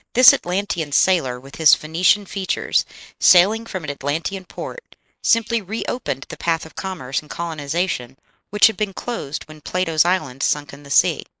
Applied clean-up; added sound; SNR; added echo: neural mask model Resemble Enhance denoiser.